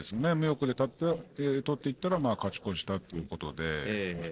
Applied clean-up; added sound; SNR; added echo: neural separator model SepFormer DNS4.